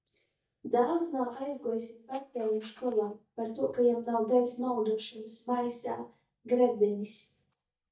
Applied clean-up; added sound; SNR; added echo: neural mask model DeepFilterNet 3.